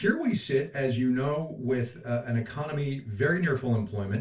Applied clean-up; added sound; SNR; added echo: none; none; none; reverberation time 0.2 s.